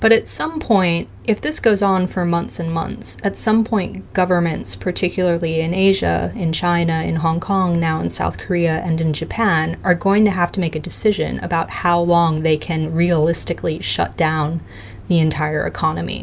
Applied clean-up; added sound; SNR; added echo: none; none; none; none.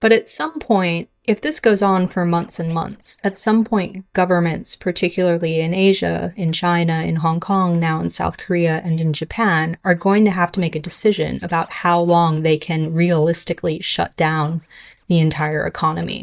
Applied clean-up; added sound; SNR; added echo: neural mask model DeepFilterNet 3.